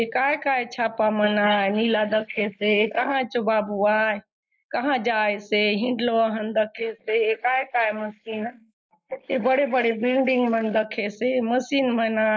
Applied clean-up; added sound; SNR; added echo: neural mask model Resemble Enhance denoiser.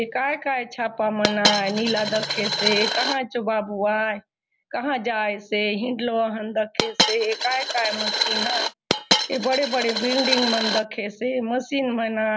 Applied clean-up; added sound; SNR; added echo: none; Coin (dropping); 0 dB; none.